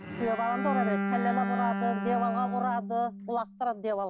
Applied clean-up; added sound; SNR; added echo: none; Bowed string instrument; 2 dB; none.